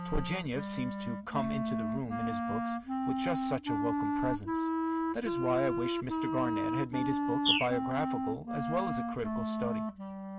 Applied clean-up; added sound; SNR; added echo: none; Wind instrument, woodwind instrument + Bird; -2 dB; none.